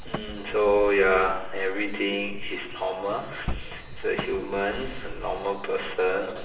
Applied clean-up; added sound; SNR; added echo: none; Car; 13 dB; reverberation time 0.8 s.